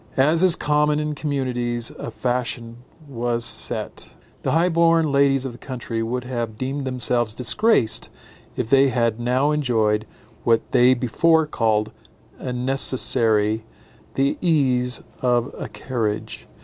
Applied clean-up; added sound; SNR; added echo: none; none; none; none.